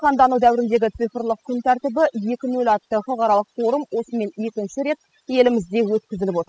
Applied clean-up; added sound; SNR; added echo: classical method spectral subtraction.